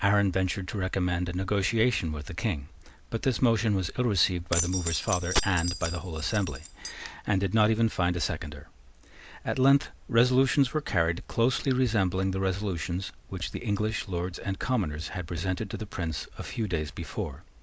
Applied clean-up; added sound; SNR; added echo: none; Keys jangling; 6 dB; none.